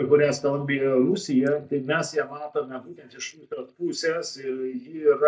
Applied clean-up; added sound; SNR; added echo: neural mask model DeepFilterNet 3.